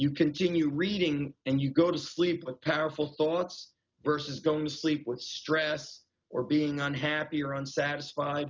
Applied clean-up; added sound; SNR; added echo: none; none; none; none.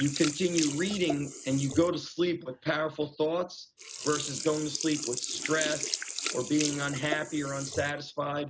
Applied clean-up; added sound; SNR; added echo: none; Sink (filling or washing); 7 dB; none.